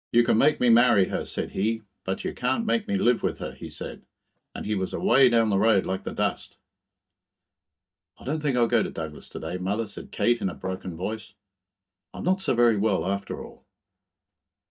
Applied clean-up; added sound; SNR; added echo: neural mask model DeepFilterNet 3.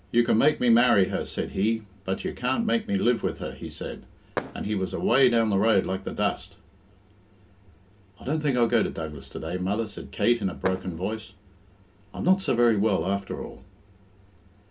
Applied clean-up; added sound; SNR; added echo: none; Fireworks; 14 dB; reverberation time 0.3 s.